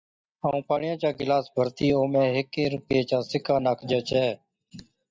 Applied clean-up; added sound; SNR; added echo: neural mask model DeepFilterNet 3.